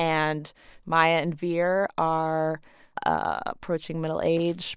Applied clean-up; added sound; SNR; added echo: neural separator model SepFormer DNS4.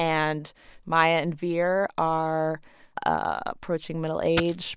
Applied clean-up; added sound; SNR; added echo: none; Coin (dropping); 6 dB; none.